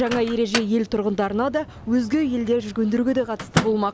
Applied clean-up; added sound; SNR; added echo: none; Microwave oven; 10 dB; none.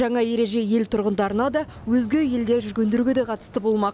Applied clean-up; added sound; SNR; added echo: none; none; none; none.